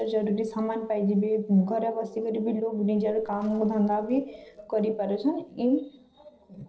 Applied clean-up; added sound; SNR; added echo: neural separator model SepFormer DNS4.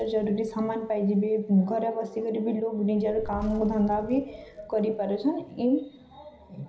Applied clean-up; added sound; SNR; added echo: none; Fire; 20 dB; reverberation time 0.5 s.